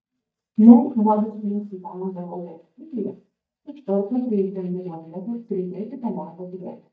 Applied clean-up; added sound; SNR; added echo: neural mask model DeepFilterNet 3.